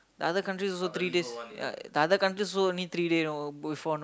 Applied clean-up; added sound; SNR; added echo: none; none; none; none.